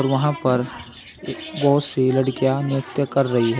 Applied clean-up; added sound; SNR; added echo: none; Chirp, tweet; 18 dB; none.